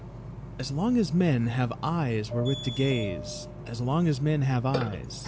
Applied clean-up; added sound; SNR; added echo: none; Burping, eructation; 10 dB; none.